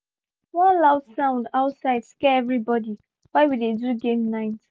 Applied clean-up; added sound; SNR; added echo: none; none; none; none.